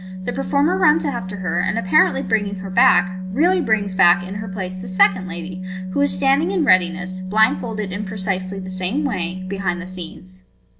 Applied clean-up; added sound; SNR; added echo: none; Organ; 6 dB; none.